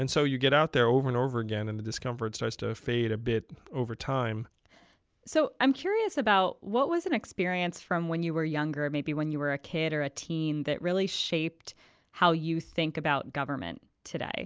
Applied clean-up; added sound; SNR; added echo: none; none; none; none.